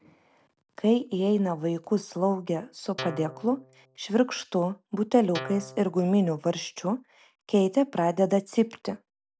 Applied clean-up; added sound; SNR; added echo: none; Guitar; 13 dB; none.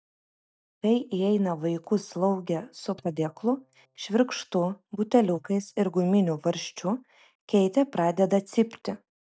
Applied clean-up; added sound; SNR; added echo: neural mask model DeepFilterNet 3.